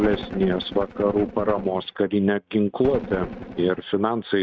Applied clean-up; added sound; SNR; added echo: neural mask model RNNoise.